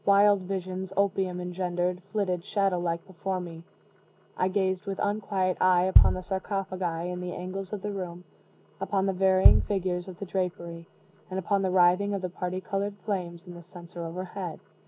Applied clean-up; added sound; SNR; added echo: none; Bass drum; -2 dB; none.